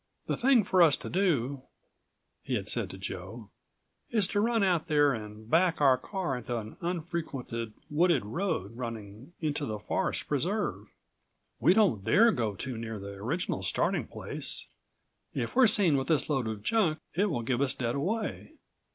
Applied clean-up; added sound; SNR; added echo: none; none; none; none.